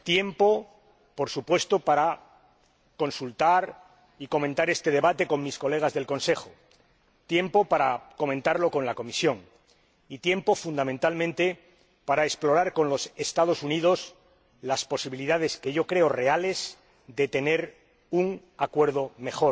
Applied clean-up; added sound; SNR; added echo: none; none; none; none.